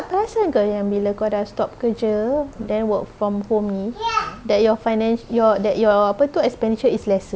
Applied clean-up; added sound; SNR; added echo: none; none; none; none.